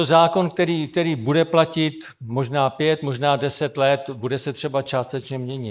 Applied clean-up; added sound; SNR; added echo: neural mask model Resemble Enhance denoiser.